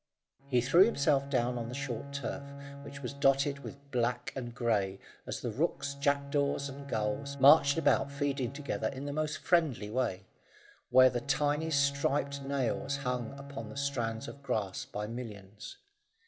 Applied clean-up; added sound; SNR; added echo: none; Bowed string instrument; 13 dB; none.